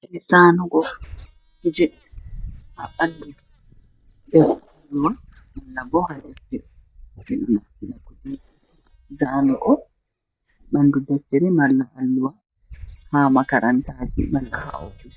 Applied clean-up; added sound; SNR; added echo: neural mask model DeepFilterNet 3.